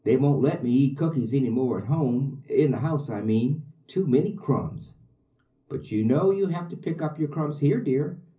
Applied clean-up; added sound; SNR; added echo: none; none; none; reverberation time 0.5 s.